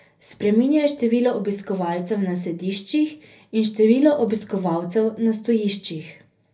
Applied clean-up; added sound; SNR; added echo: none; none; none; reverberation time 0.3 s.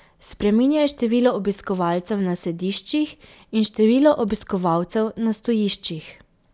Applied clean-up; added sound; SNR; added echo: none; none; none; none.